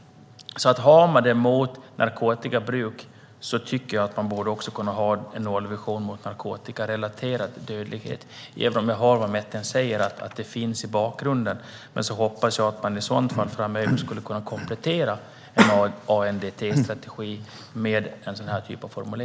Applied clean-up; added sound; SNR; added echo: none; none; none; none.